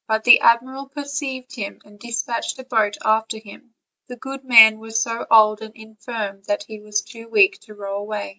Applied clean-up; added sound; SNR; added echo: none; none; none; none.